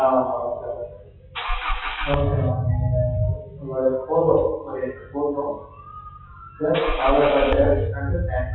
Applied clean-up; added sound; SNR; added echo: classical method WPE with log-MMSE.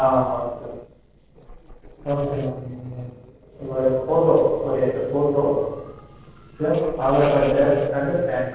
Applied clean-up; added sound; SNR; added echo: neural separator model SepFormer DNS4.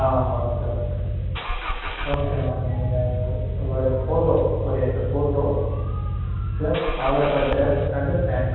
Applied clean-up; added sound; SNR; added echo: none; Engine starting / Car; 0 dB; reverberation time 1.2 s.